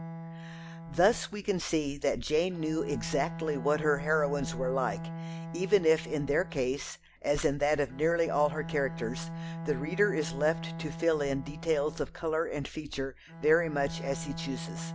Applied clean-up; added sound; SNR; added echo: none; Bowed string instrument; 10 dB; none.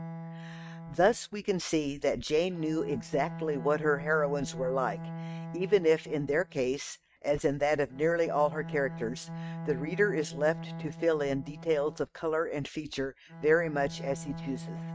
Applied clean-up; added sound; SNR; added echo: neural mask model RNNoise.